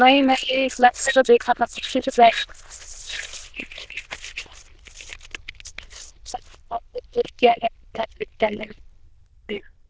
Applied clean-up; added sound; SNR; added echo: neural diffusion model UNIVERSE++.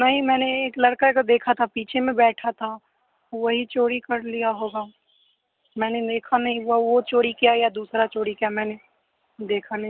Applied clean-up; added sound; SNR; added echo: none; none; none; none.